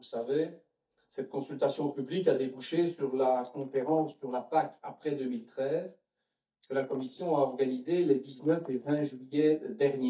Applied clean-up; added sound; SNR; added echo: neural mask model DeepFilterNet 3.